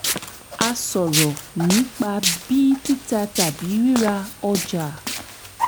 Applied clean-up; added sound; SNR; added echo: none; Walk, footsteps; 5 dB; none.